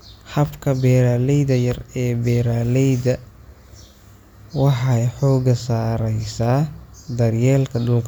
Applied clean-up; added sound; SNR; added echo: none; none; none; none.